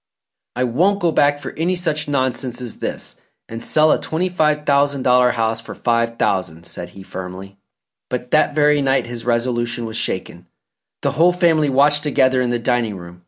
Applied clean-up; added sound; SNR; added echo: none; none; none; none.